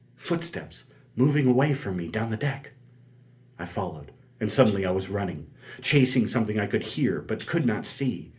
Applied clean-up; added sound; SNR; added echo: none; Tambourine; 6 dB; reverberation time 0.3 s.